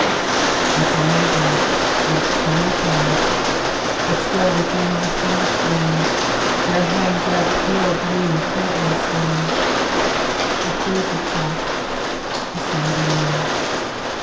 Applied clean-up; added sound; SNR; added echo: none; Rain; -5 dB; reverberation time 2.4 s.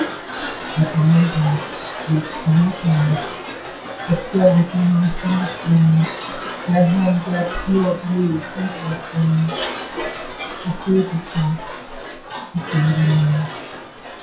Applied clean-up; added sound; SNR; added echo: classical method WPE with log-MMSE.